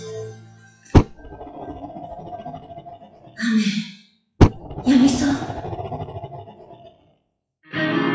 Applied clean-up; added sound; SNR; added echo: classical method WPE with log-MMSE.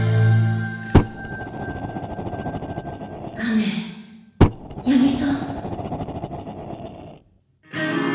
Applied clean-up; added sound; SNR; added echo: none; Fire; 1 dB; reverberation time 1.1 s.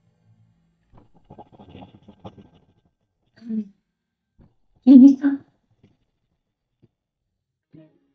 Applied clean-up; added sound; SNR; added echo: neural mask model DeepFilterNet 3.